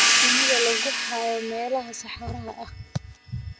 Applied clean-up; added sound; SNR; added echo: none; Hi-hat; -4 dB; none.